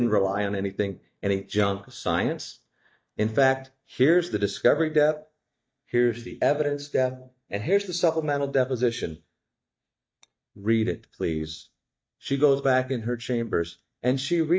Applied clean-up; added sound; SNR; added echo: neural mask model DeepFilterNet 3.